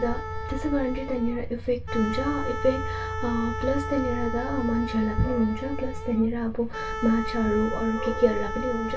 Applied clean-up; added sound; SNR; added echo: none; Wind instrument, woodwind instrument; 9 dB; reverberation time 0.2 s.